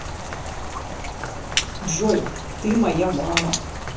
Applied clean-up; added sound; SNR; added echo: none; Rain; 3 dB; reverberation time 0.7 s.